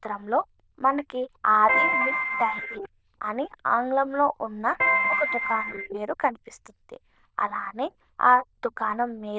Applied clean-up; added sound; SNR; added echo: neural diffusion model UNIVERSE++.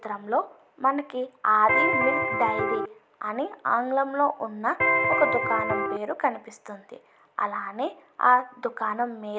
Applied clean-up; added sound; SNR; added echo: none; Electric guitar; -3 dB; none.